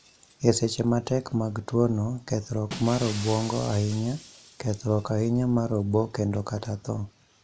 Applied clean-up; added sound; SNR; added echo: none; Shatter; 19 dB; none.